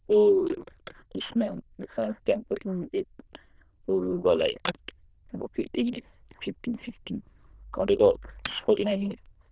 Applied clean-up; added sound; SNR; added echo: neural diffusion model UNIVERSE++.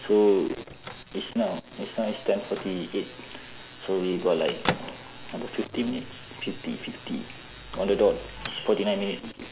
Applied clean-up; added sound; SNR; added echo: none; Microwave oven / Bell; 13 dB; none.